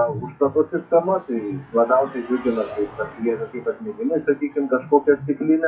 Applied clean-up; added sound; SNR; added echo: classical method WPE with log-MMSE.